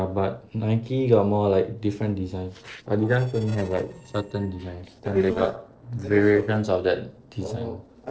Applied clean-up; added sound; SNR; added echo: neural separator model SepFormer DNS4.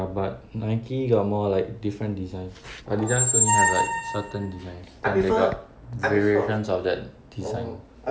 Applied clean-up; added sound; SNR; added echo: none; Squeak; -1 dB; none.